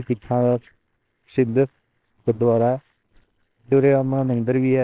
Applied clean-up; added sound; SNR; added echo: neural separator model SepFormer WHAMR!.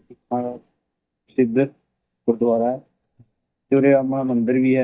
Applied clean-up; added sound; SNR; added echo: neural mask model DeepFilterNet 3.